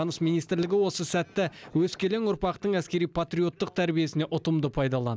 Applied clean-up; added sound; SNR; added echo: none; none; none; none.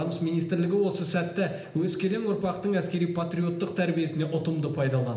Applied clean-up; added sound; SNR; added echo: none; none; none; reverberation time 0.8 s.